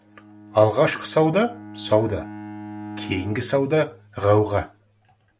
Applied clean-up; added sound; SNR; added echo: none; Bowed string instrument; 17 dB; none.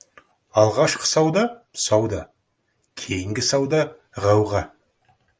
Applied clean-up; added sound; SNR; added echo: none; none; none; none.